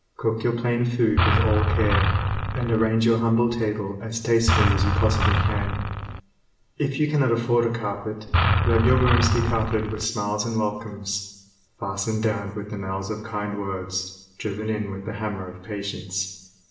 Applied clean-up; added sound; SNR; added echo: none; Engine; -4 dB; reverberation time 0.8 s.